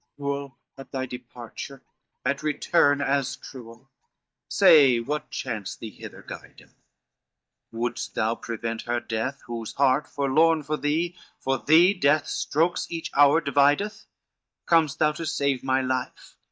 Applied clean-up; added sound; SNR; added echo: neural mask model DeepFilterNet 3.